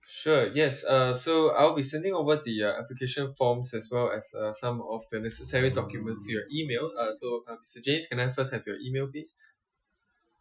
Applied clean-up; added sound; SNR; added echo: classical method Wiener filter.